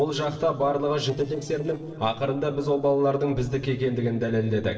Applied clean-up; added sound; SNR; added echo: neural separator model SepFormer DNS4.